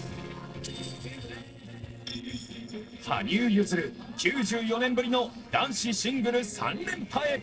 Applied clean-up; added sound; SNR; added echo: neural separator model SepFormer DNS4.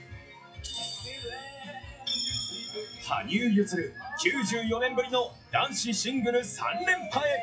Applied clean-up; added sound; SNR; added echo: classical method WPE with log-MMSE.